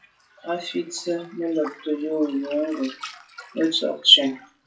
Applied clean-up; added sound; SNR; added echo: classical method WPE with log-MMSE.